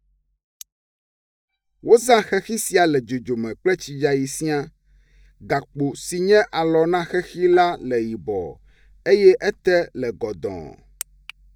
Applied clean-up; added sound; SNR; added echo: neural mask model DeepFilterNet 3.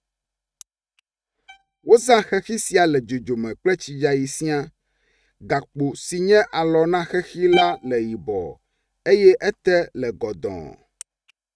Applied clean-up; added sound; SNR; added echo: neural mask model RNNoise.